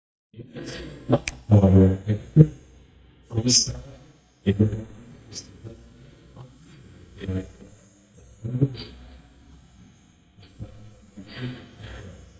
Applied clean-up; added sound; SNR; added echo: neural mask model DeepFilterNet 3.